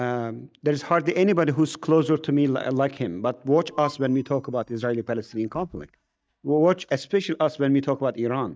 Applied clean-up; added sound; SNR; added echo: neural mask model DeepFilterNet 3.